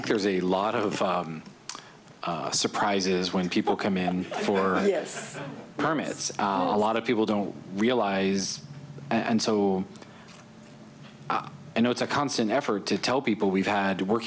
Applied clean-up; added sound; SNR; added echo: none; none; none; none.